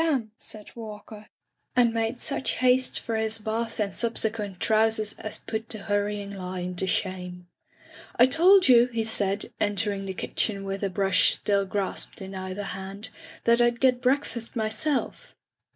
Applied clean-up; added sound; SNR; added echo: none; none; none; none.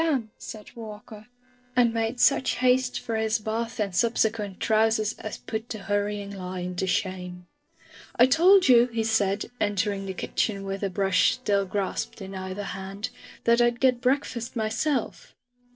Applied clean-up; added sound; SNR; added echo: neural separator model SepFormer DNS4.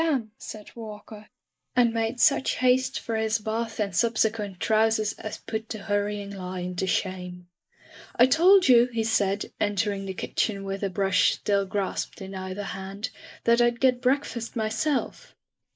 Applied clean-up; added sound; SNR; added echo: neural mask model Resemble Enhance denoiser.